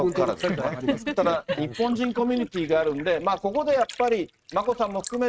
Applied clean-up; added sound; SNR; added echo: neural mask model RNNoise.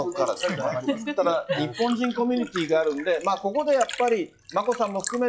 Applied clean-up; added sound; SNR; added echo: classical method log-MMSE.